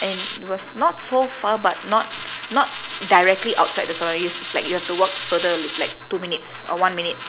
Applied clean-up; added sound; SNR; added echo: none; Coin (dropping); 11 dB; none.